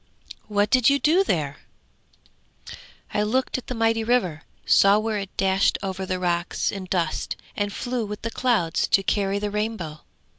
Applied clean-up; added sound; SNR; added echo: none; none; none; none.